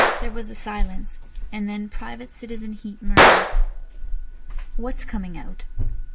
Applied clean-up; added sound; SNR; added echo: none; Gunshot, gunfire; 0 dB; none.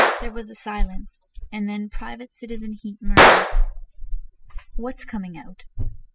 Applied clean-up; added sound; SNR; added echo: classical method spectral subtraction.